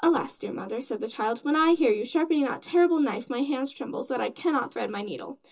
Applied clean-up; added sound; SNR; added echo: none; none; none; reverberation time 0.2 s.